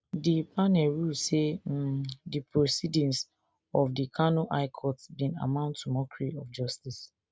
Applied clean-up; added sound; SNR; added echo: none; none; none; none.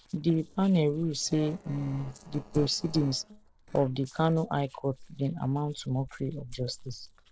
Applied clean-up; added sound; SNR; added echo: neural separator model SepFormer DNS4.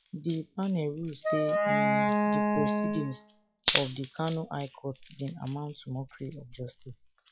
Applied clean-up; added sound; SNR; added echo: classical method log-MMSE.